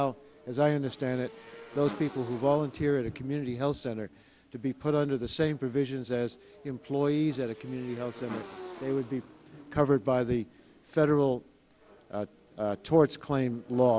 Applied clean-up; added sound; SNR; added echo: none; Motorcycle / Engine; 19 dB; none.